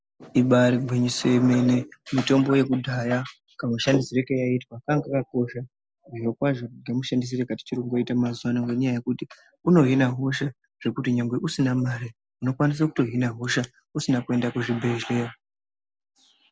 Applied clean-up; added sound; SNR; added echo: none; none; none; none.